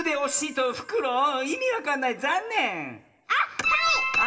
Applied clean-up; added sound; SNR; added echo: none; none; none; reverberation time 0.8 s.